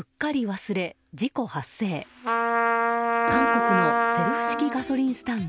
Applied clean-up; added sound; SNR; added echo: none; Trumpet; -3 dB; none.